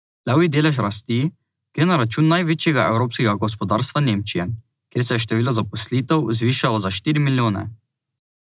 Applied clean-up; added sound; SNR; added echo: none; none; none; none.